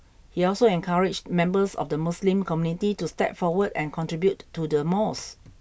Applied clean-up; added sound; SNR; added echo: none; none; none; none.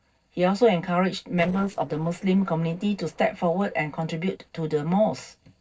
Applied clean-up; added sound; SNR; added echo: neural separator model SepFormer DNS4.